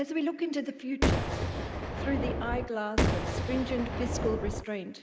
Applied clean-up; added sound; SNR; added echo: none; Boom; -3 dB; none.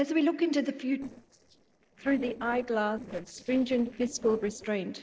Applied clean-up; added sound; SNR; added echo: neural separator model SepFormer DNS4.